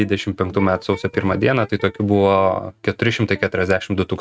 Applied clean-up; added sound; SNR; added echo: neural mask model RNNoise.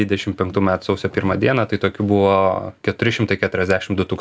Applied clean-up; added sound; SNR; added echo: none; none; none; none.